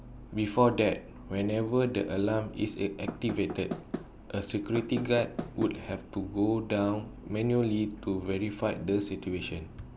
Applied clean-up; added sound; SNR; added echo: none; Knock / Wood; 9 dB; none.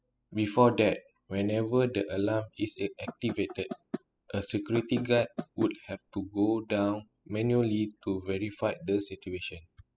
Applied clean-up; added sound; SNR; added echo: classical method spectral subtraction.